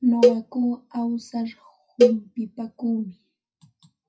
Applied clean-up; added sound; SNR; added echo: classical method WPE with log-MMSE.